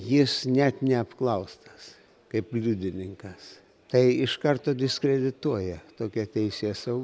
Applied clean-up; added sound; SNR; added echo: none; none; none; none.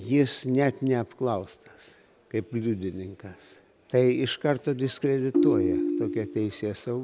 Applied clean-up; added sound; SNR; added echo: none; Ringtone; -1 dB; none.